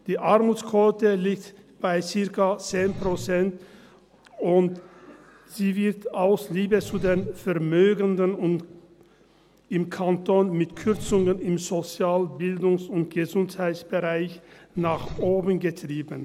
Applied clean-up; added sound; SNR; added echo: none; Engine; 19 dB; none.